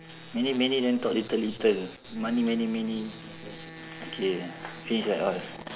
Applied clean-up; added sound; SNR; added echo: none; Wind instrument, woodwind instrument; 18 dB; none.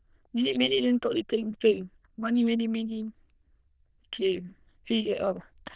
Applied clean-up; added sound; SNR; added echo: neural diffusion model UNIVERSE++.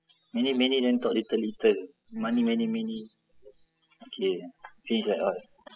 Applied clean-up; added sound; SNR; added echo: classical method spectral subtraction.